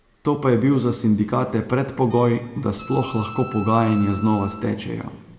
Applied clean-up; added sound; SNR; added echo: none; Wind instrument, woodwind instrument; 17 dB; reverberation time 1.4 s.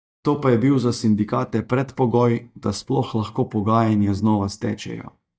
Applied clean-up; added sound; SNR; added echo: neural mask model DeepFilterNet 3.